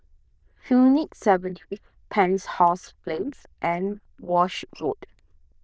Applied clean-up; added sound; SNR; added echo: neural diffusion model UNIVERSE++.